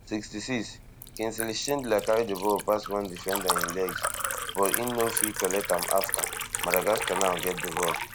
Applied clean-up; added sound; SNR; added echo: none; Liquid; 3 dB; none.